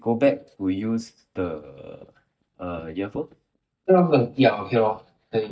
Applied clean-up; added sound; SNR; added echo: neural mask model DeepFilterNet 3.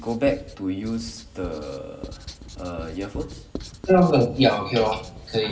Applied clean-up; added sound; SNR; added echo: none; Writing; 15 dB; reverberation time 1.8 s.